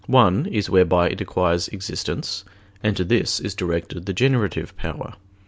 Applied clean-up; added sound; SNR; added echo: none; none; none; none.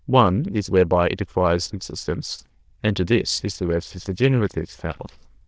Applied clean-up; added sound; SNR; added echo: neural diffusion model UNIVERSE++.